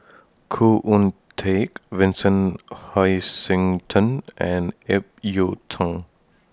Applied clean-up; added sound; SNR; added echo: none; none; none; none.